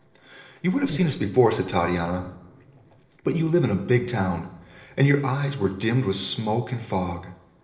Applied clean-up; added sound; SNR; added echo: neural separator model SepFormer DNS4.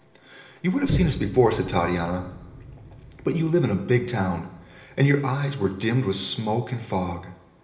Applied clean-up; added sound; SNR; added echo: none; Boom; 12 dB; reverberation time 1.1 s.